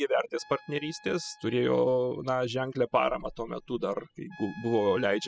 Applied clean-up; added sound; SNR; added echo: classical method spectral subtraction.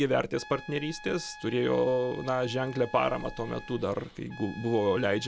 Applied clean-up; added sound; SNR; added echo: none; Trumpet; 18 dB; none.